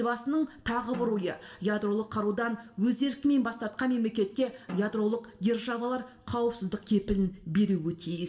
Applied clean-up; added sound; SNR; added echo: none; Drum; 18 dB; reverberation time 0.6 s.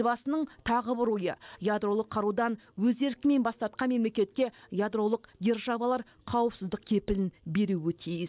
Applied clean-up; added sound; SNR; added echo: none; none; none; none.